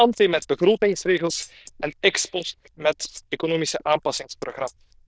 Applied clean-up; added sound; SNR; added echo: neural diffusion model UNIVERSE++.